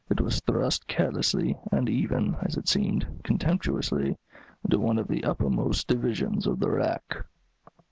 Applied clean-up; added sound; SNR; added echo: none; none; none; none.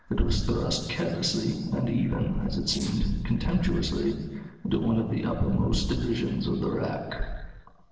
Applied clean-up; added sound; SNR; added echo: neural separator model SepFormer DNS4.